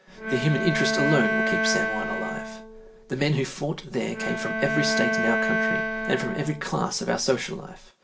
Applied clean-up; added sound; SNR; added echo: none; Bowed string instrument; 1 dB; reverberation time 0.3 s.